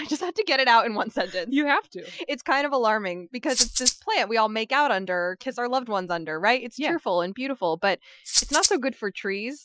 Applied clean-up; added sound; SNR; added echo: classical method Wiener filter.